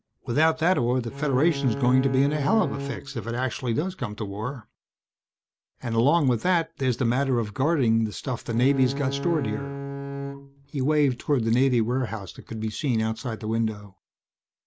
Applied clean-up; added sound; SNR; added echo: none; Bowed string instrument; 7 dB; none.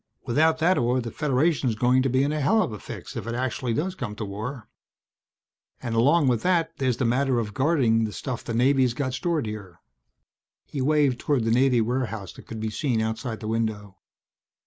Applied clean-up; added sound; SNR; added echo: none; none; none; none.